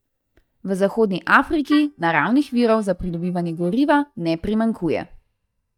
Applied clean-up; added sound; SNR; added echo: neural mask model DeepFilterNet 3.